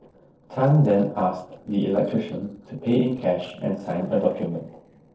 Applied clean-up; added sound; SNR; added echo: neural separator model SepFormer DNS4.